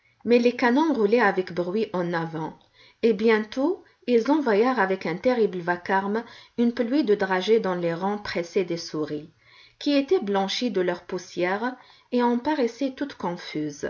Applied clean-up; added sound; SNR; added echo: none; none; none; none.